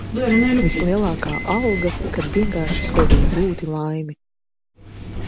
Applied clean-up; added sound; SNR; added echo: none; Subway, metro, underground; -3 dB; none.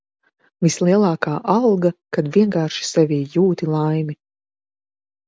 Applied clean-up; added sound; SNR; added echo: none; none; none; none.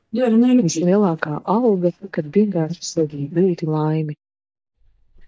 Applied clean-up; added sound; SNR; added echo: neural mask model DeepFilterNet 3.